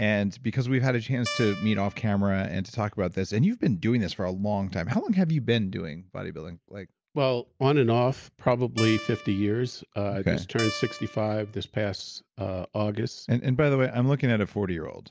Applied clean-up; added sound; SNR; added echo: none; Guitar; 11 dB; none.